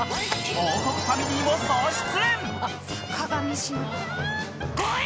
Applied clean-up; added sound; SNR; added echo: none; none; none; none.